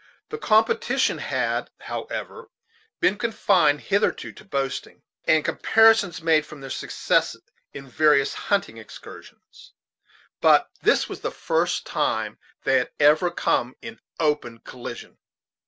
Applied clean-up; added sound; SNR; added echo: none; none; none; none.